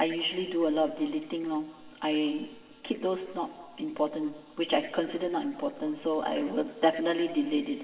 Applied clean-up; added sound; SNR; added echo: none; none; none; reverberation time 2.4 s.